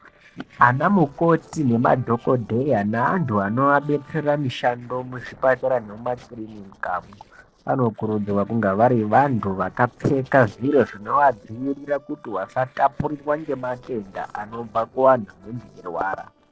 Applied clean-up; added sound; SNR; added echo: neural separator model SepFormer DNS4.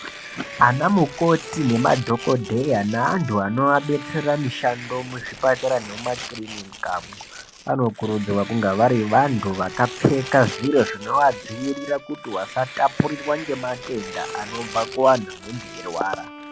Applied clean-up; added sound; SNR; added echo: none; Tearing + Bowed string instrument; 14 dB; none.